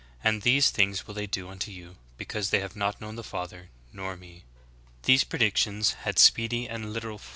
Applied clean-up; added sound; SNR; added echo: none; none; none; none.